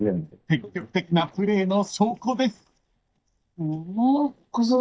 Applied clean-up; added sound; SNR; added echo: neural mask model DeepFilterNet 3.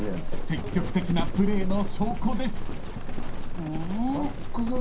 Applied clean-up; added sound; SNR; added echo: none; Livestock, farm animals, working animals; -3 dB; reverberation time 0.3 s.